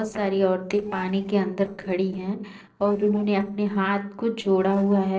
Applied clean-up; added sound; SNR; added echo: neural separator model SepFormer DNS4.